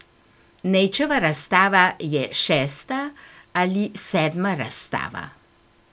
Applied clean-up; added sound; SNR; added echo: none; none; none; none.